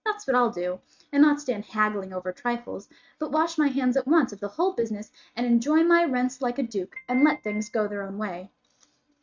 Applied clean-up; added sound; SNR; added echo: neural mask model RNNoise.